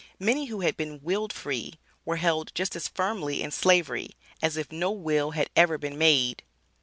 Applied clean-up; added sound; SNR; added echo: none; none; none; none.